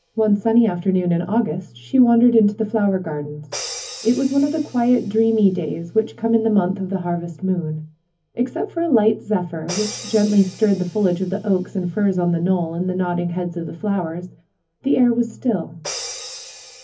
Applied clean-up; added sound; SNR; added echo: none; Crash cymbal; 19 dB; reverberation time 0.3 s.